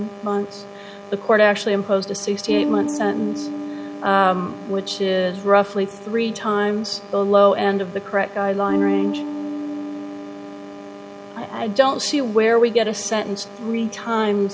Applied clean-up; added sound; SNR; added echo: none; Bass guitar; 10 dB; reverberation time 0.9 s.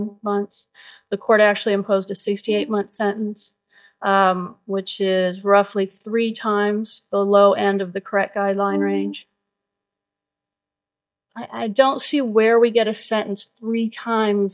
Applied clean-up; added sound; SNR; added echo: neural mask model DeepFilterNet 3.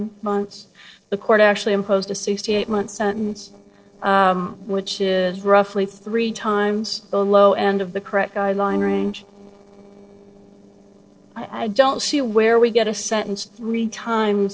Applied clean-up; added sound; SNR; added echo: neural separator model SepFormer DNS4.